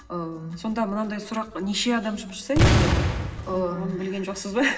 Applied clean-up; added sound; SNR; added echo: none; Boom; -5 dB; reverberation time 2.4 s.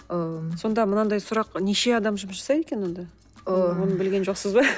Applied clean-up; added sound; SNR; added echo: none; none; none; none.